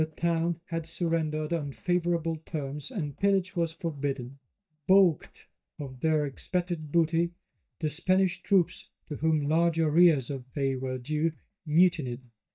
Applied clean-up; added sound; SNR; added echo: neural mask model DeepFilterNet 3.